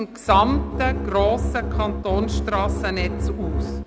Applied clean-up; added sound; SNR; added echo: none; Bowed string instrument; 1 dB; none.